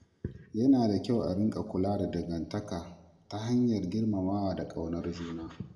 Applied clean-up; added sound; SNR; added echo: none; none; none; reverberation time 0.7 s.